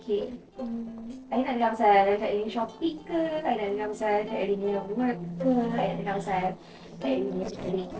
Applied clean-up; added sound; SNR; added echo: neural separator model SepFormer DNS4.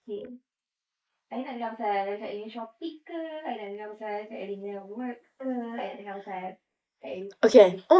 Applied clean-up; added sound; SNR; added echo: neural mask model Resemble Enhance denoiser.